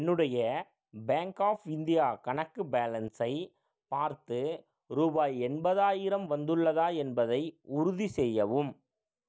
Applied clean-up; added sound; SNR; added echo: none; none; none; none.